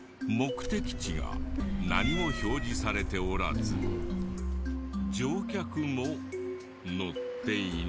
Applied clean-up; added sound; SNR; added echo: none; Cat; 2 dB; none.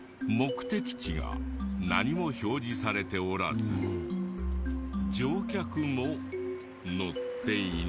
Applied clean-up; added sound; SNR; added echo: none; none; none; none.